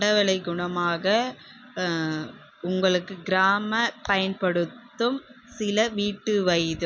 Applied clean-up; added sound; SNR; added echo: none; none; none; none.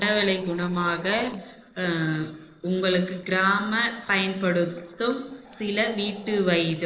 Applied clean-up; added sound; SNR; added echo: neural separator model SepFormer DNS4.